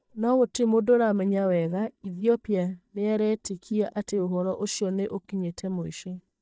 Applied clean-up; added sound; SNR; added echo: neural mask model DeepFilterNet 3.